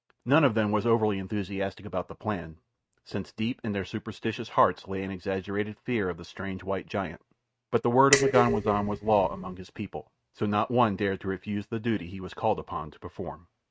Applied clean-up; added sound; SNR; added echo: neural mask model RNNoise.